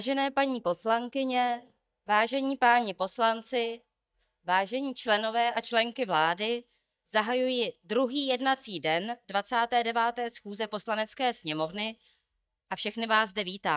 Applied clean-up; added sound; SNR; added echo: neural mask model DeepFilterNet 3.